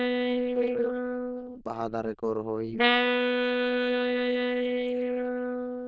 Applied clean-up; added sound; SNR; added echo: neural diffusion model UNIVERSE++.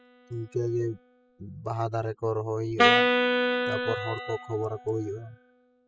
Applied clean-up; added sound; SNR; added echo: classical method spectral subtraction.